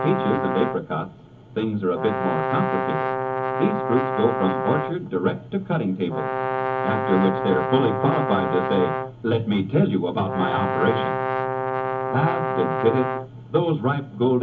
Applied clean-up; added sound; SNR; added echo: none; Brass instrument; 3 dB; reverberation time 0.3 s.